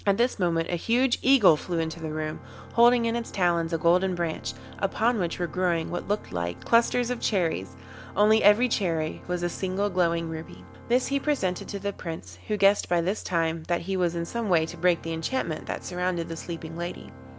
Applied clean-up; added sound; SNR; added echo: none; Organ; 20 dB; none.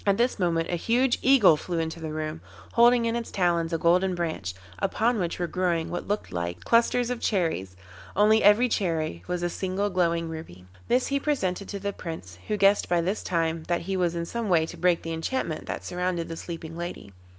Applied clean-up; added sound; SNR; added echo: none; none; none; none.